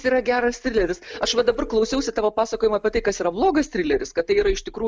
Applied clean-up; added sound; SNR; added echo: none; Telephone; 15 dB; none.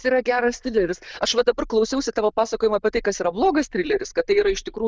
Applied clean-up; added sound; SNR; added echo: neural diffusion model UNIVERSE++.